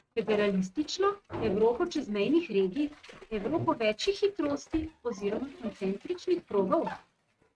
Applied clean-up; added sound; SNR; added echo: neural mask model RNNoise.